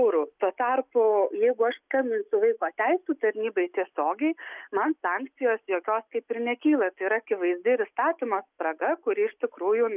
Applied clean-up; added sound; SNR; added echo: none; none; none; none.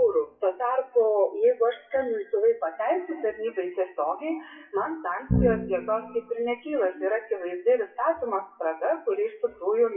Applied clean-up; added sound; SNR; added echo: classical method WPE with log-MMSE.